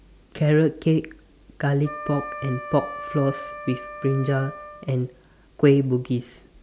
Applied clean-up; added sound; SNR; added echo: none; Wind instrument, woodwind instrument; 12 dB; none.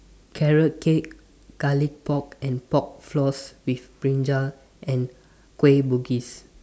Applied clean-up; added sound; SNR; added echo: none; none; none; none.